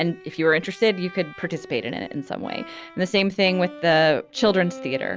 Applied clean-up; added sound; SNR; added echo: none; Bowed string instrument; 18 dB; none.